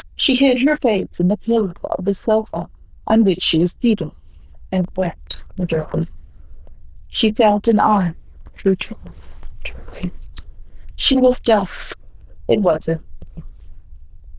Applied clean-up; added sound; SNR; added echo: neural diffusion model UNIVERSE++.